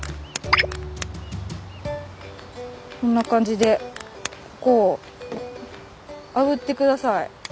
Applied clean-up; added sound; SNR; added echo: none; none; none; none.